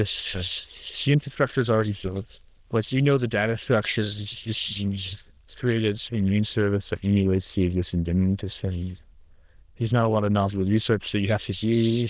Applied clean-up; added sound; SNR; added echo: neural diffusion model UNIVERSE++.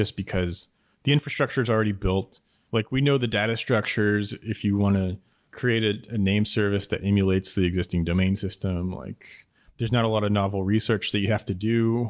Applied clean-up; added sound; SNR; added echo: none; none; none; none.